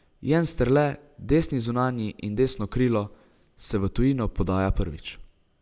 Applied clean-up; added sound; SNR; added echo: none; none; none; none.